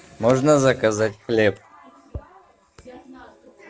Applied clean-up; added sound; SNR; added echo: none; none; none; none.